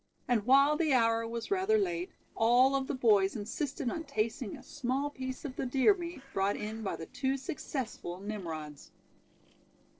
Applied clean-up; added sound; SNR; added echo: neural separator model SepFormer DNS4.